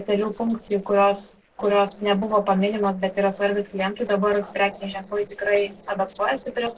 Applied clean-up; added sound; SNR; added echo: neural separator model SepFormer DNS4.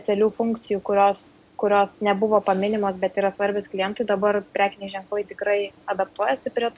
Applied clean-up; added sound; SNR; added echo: none; none; none; none.